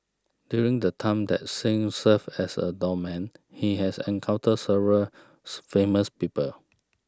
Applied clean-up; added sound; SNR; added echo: none; none; none; none.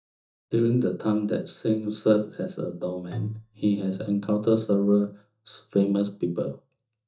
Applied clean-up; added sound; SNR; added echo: neural mask model DeepFilterNet 3.